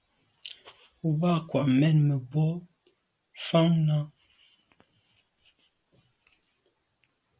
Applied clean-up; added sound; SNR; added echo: none; none; none; none.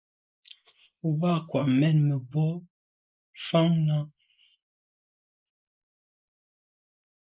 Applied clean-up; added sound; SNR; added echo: neural mask model Resemble Enhance denoiser.